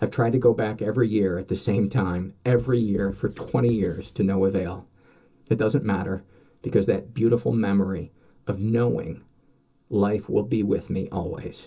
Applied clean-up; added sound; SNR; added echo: none; Writing; 17 dB; reverberation time 0.2 s.